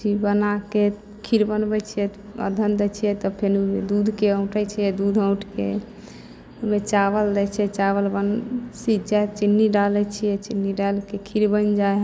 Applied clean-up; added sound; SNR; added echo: none; none; none; none.